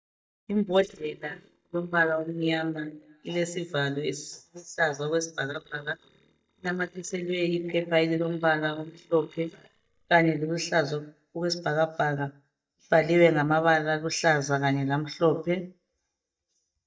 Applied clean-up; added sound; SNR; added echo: neural mask model DeepFilterNet 3.